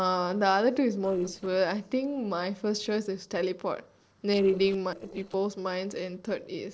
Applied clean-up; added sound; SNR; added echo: neural separator model SepFormer DNS4.